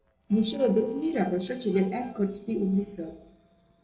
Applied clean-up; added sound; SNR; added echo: neural separator model SepFormer DNS4.